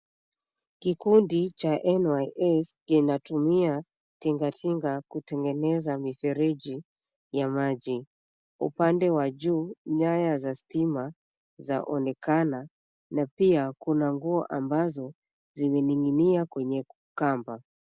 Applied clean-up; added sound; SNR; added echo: none; none; none; none.